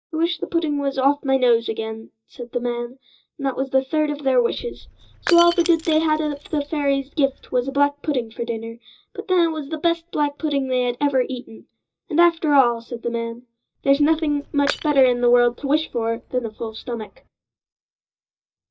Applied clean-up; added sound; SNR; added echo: neural mask model DeepFilterNet 3.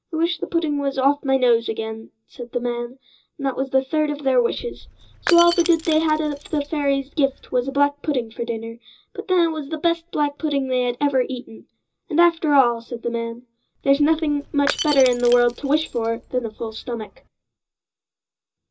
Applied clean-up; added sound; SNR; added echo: none; Shatter / Crushing; 13 dB; reverberation time 0.2 s.